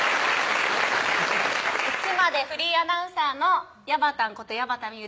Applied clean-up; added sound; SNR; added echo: none; none; none; none.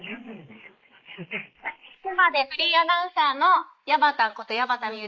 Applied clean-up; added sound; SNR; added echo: neural mask model Resemble Enhance denoiser.